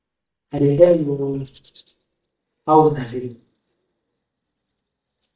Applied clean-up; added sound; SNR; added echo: neural mask model DeepFilterNet 3.